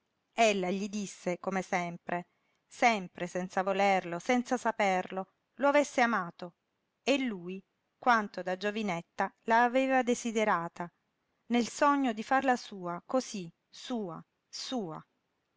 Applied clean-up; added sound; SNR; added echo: none; none; none; none.